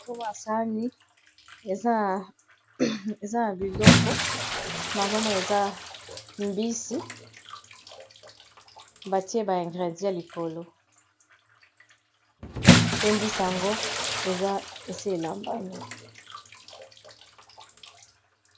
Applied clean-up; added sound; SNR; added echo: none; Bathtub (filling or washing) / Splash, splatter; -2 dB; none.